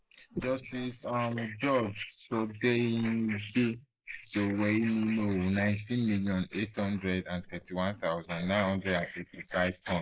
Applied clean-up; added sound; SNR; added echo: neural mask model Resemble Enhance denoiser.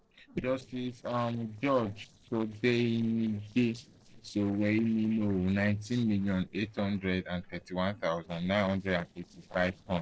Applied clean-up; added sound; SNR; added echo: neural separator model SepFormer DNS4.